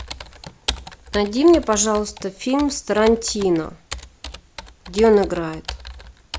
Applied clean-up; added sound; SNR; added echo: none; Computer keyboard; 14 dB; none.